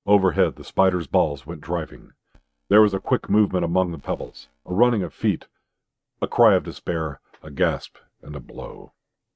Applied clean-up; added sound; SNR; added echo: neural mask model RNNoise.